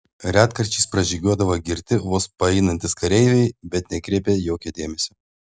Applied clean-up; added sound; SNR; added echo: none; none; none; none.